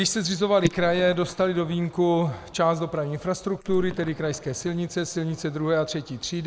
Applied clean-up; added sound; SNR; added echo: neural mask model Resemble Enhance denoiser.